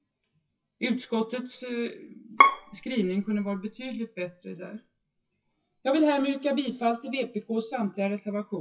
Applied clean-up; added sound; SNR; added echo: classical method WPE with log-MMSE.